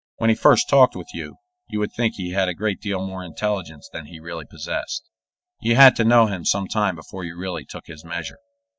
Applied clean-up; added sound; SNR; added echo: neural mask model DeepFilterNet 3.